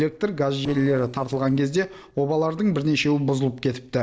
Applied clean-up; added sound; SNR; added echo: neural separator model SepFormer DNS4.